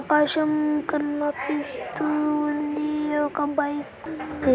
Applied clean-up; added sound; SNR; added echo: none; none; none; none.